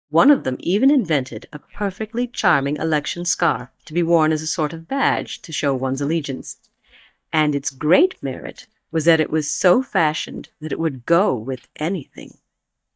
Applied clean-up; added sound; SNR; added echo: neural mask model DeepFilterNet 3.